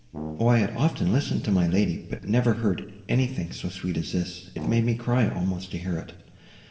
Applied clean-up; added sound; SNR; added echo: none; Brass instrument; 14 dB; reverberation time 1.6 s.